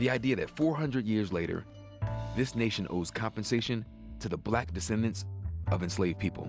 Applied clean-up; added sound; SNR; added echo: none; none; none; none.